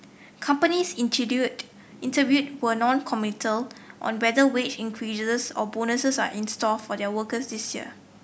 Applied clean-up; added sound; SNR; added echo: none; none; none; none.